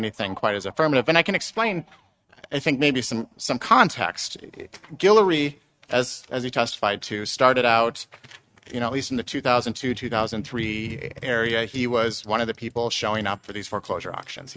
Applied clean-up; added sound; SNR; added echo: neural mask model RNNoise.